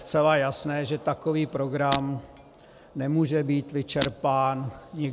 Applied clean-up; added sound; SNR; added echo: none; Shatter; 9 dB; none.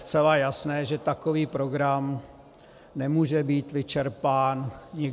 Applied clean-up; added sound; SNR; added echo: none; none; none; none.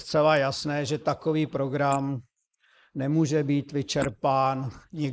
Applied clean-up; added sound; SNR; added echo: neural mask model Resemble Enhance denoiser.